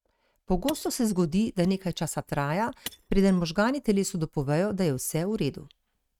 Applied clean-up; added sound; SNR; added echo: neural mask model RNNoise.